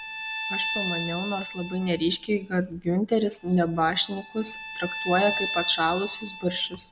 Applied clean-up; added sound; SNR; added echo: none; Bowed string instrument; 8 dB; none.